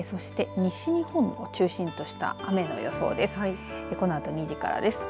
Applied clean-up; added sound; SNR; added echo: none; none; none; none.